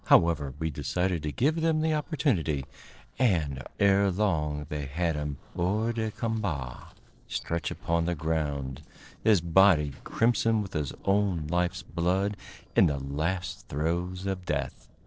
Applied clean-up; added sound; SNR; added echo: neural separator model SepFormer DNS4.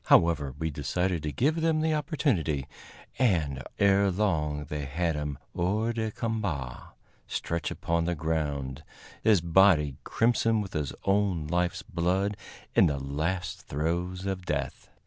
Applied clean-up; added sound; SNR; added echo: none; none; none; none.